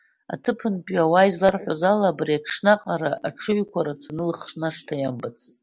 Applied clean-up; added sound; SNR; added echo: none; none; none; none.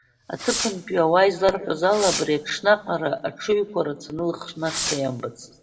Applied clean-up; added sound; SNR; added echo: none; Fireworks; 9 dB; reverberation time 0.5 s.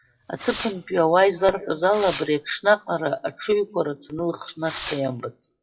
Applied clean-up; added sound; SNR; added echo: classical method WPE with log-MMSE.